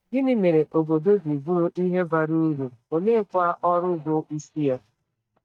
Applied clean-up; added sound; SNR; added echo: neural mask model DeepFilterNet 3.